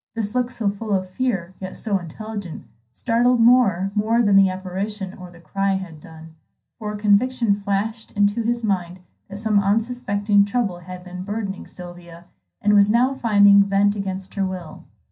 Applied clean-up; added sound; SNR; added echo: none; none; none; reverberation time 0.3 s.